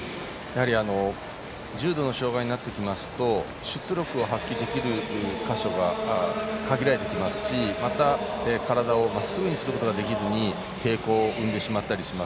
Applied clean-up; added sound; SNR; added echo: none; none; none; none.